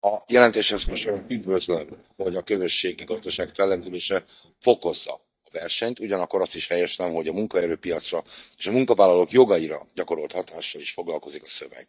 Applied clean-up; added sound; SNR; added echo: neural mask model DeepFilterNet 3.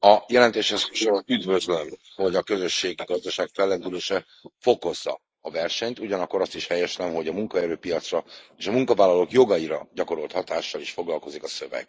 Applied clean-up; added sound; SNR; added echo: neural mask model Resemble Enhance denoiser.